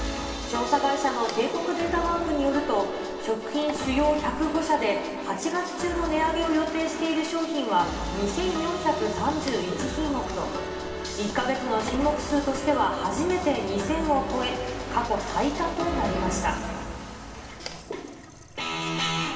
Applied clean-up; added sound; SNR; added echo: none; Toilet flush; 16 dB; reverberation time 2.5 s.